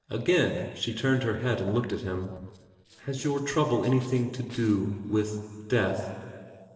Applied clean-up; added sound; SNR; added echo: neural separator model SepFormer DNS4.